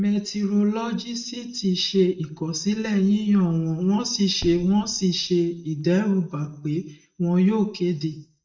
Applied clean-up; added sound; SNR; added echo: neural mask model DeepFilterNet 3.